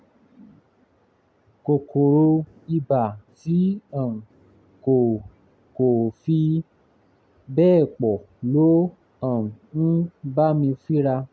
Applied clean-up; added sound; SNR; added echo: none; none; none; none.